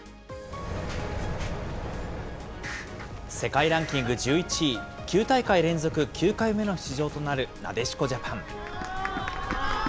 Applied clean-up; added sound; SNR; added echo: none; none; none; none.